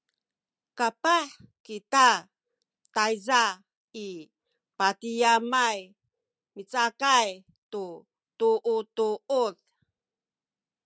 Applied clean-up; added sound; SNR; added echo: none; none; none; none.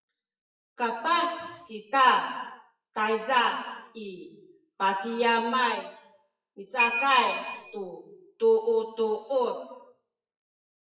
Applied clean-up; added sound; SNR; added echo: classical method WPE with log-MMSE.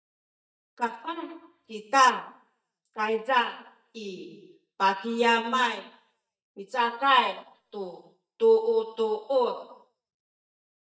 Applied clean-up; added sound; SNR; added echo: neural mask model DeepFilterNet 3.